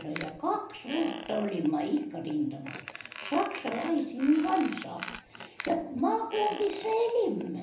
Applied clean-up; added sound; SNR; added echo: none; Squeak; 14 dB; reverberation time 0.3 s.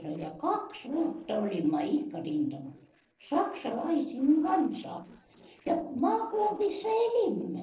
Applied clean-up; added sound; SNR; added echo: neural separator model SepFormer DNS4.